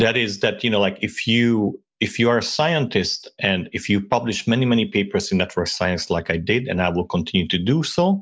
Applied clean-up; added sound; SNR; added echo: none; none; none; none.